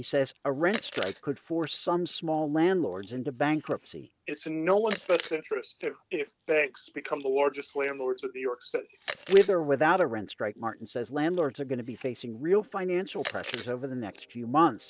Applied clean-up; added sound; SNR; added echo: none; Chewing, mastication; 18 dB; none.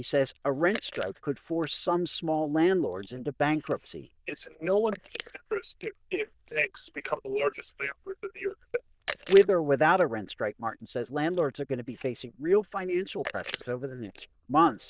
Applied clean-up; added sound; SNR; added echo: neural diffusion model UNIVERSE++.